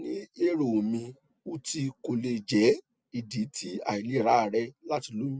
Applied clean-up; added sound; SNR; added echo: none; none; none; none.